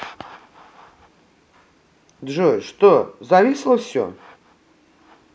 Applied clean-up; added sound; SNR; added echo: none; none; none; none.